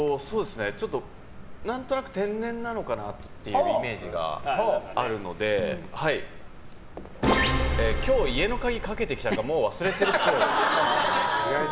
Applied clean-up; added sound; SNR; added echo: none; none; none; none.